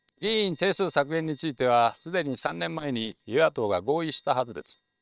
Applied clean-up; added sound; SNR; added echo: neural separator model SepFormer WHAM!.